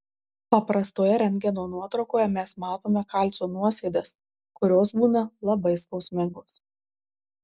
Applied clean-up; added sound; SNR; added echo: none; none; none; none.